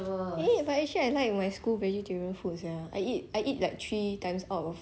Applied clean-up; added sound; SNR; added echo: none; none; none; none.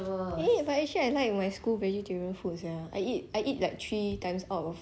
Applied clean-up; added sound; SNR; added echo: none; Bass drum; 17 dB; none.